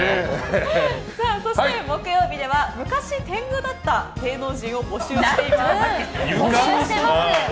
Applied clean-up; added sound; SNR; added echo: none; none; none; none.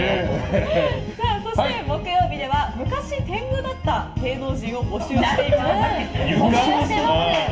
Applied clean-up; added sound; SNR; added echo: none; none; none; reverberation time 0.2 s.